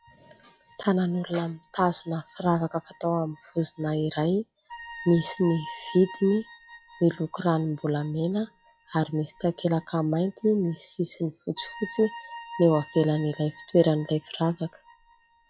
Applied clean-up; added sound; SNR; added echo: classical method log-MMSE.